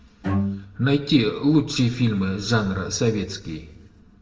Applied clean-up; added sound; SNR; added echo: none; Bowed string instrument; 8 dB; reverberation time 0.8 s.